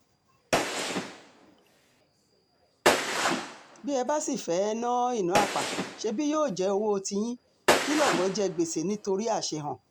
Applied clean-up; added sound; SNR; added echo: none; Gunshot, gunfire; 2 dB; none.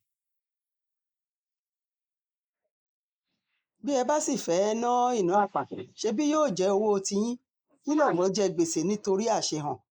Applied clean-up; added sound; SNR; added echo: neural mask model Resemble Enhance denoiser.